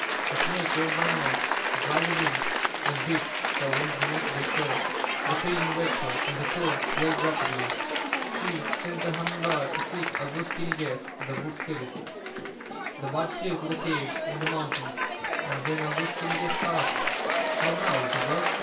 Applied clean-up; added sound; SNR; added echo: none; Applause / Cheering; -4 dB; reverberation time 0.2 s.